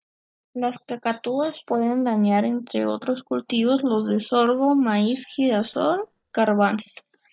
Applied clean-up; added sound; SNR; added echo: neural mask model DeepFilterNet 3.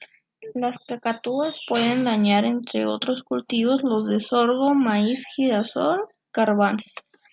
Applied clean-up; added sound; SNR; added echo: none; none; none; none.